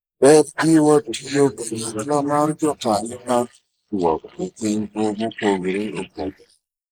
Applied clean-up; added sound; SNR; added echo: neural mask model Resemble Enhance denoiser.